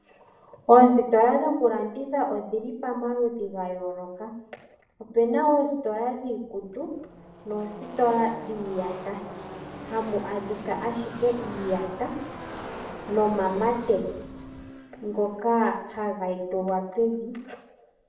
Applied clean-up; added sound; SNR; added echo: none; Car passing by / Race car, auto racing; 16 dB; reverberation time 0.6 s.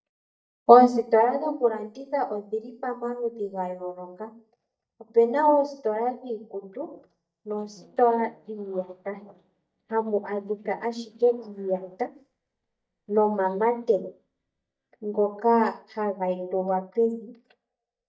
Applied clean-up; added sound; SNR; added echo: neural mask model DeepFilterNet 3.